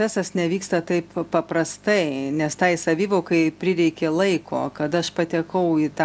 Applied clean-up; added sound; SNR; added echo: none; none; none; none.